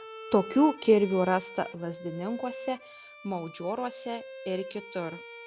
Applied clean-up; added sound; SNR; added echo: none; Bowed string instrument; 14 dB; none.